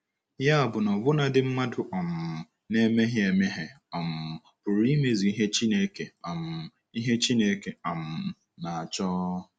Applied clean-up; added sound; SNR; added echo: none; none; none; none.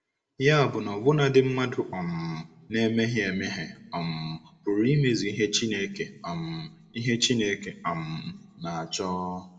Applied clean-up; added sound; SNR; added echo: none; none; none; reverberation time 0.7 s.